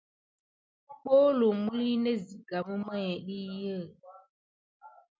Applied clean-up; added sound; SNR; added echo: none; none; none; none.